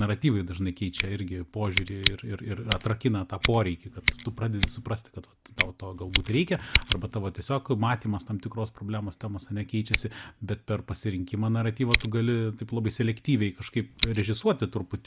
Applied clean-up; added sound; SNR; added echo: none; Scissors; 5 dB; none.